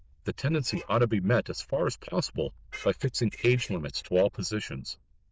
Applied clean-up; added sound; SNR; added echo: neural diffusion model UNIVERSE++.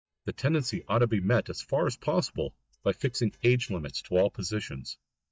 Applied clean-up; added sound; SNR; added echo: neural mask model DeepFilterNet 3.